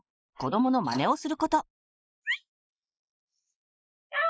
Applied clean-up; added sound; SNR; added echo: neural mask model Resemble Enhance denoiser.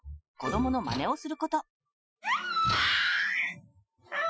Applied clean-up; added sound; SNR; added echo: classical method Wiener filter.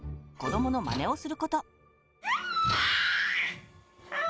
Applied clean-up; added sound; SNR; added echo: none; Slam / Tools; 13 dB; none.